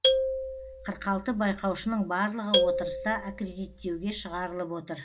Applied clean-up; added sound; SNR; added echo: none; Marimba, xylophone; -1 dB; reverberation time 0.5 s.